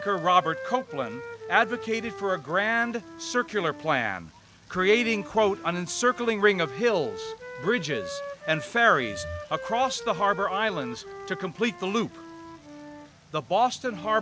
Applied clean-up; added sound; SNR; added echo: none; Wind instrument, woodwind instrument; 13 dB; none.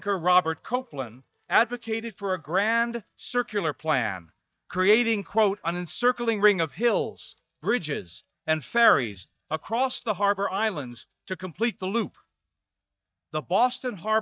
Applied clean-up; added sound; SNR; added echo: neural mask model DeepFilterNet 3.